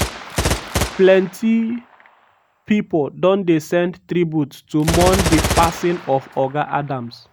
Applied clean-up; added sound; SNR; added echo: none; Gunshot, gunfire; 6 dB; none.